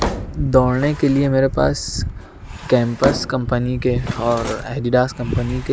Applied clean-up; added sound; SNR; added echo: none; Drawer open or close; 12 dB; none.